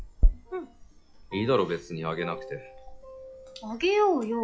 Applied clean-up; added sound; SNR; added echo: classical method log-MMSE.